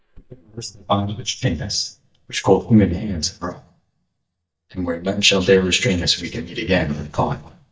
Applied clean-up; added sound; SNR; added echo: neural mask model DeepFilterNet 3.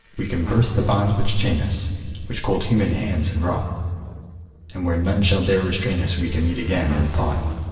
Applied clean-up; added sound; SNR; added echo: neural separator model SepFormer DNS4.